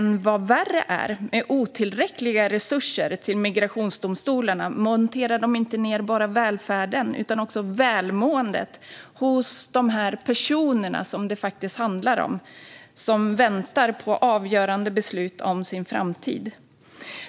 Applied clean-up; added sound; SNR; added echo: none; none; none; none.